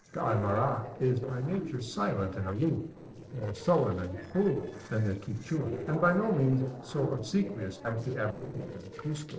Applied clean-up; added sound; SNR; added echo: neural separator model SepFormer DNS4.